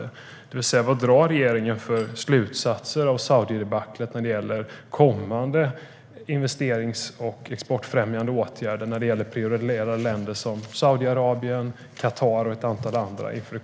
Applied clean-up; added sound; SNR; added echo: none; none; none; none.